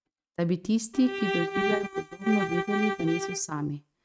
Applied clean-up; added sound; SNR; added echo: neural mask model RNNoise.